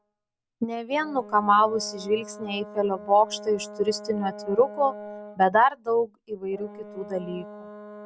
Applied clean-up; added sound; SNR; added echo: none; Brass instrument; 16 dB; none.